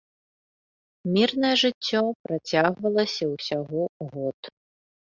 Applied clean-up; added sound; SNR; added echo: none; none; none; none.